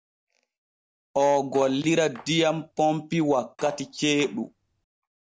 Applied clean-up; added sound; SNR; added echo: none; Cutlery, silverware; 19 dB; none.